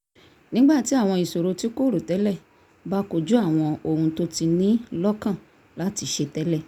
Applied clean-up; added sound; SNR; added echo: none; none; none; none.